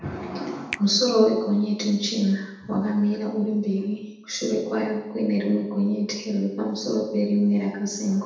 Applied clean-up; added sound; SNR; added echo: none; Finger snapping; 19 dB; reverberation time 0.8 s.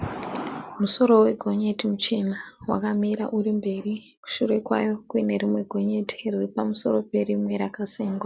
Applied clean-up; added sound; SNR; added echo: none; none; none; none.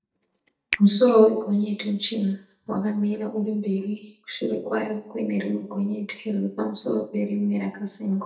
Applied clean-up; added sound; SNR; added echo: neural mask model DeepFilterNet 3.